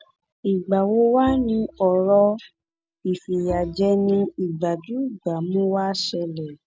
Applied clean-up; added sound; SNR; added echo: none; Bowed string instrument; 19 dB; none.